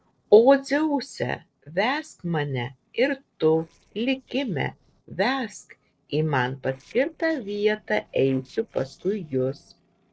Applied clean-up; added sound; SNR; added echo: neural separator model SepFormer DNS4.